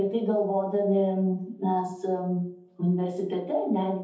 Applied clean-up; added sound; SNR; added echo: none; none; none; reverberation time 0.6 s.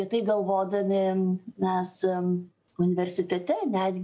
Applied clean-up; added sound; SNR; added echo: none; none; none; none.